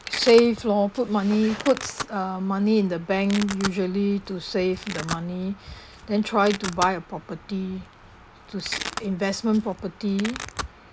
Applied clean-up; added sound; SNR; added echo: none; Domestic sounds, home sounds; 13 dB; none.